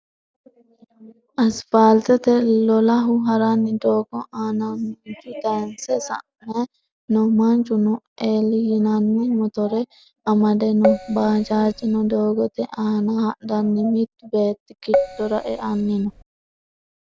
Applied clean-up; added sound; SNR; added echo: none; Keyboard (musical); 5 dB; none.